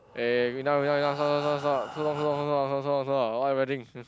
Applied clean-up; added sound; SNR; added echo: none; Breathing; 17 dB; none.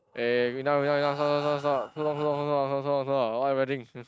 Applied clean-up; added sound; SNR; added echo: neural mask model RNNoise.